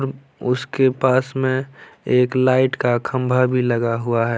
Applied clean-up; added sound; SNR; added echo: none; none; none; none.